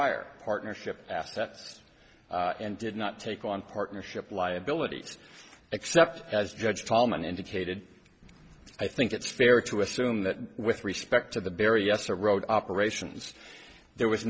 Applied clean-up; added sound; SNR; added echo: none; none; none; none.